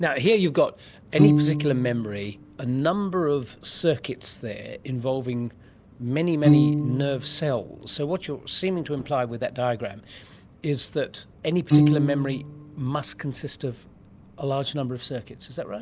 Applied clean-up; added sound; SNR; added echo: none; Piano; 1 dB; none.